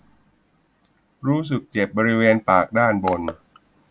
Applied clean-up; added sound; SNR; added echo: none; Crushing; 19 dB; none.